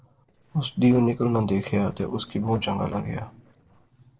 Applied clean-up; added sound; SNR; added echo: neural separator model SepFormer DNS4.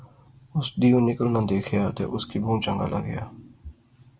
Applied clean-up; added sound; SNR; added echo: none; none; none; none.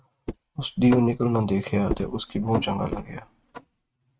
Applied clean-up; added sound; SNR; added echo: neural mask model RNNoise.